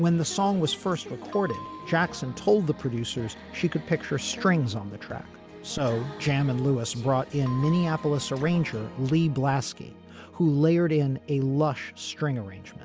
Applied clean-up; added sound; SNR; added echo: none; Bell; 19 dB; none.